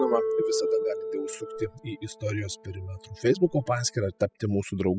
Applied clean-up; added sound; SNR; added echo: classical method spectral subtraction.